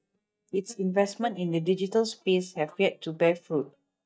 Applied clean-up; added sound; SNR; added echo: neural mask model DeepFilterNet 3.